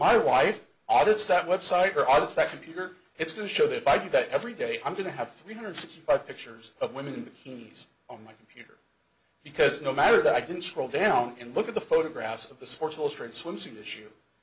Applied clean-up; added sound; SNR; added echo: none; none; none; none.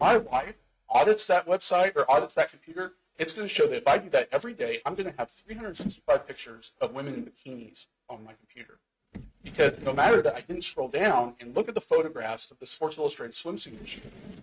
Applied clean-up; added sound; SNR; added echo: neural mask model RNNoise.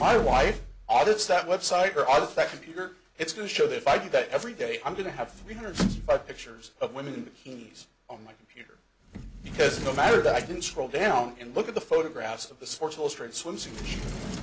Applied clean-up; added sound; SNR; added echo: none; Sliding door; 11 dB; none.